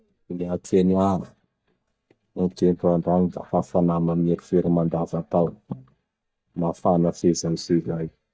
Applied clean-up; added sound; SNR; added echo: neural mask model DeepFilterNet 3.